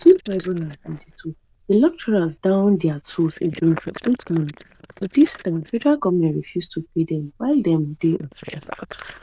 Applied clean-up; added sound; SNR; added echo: neural diffusion model UNIVERSE++.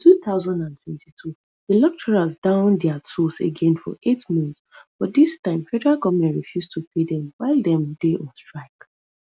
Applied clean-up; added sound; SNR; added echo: none; none; none; none.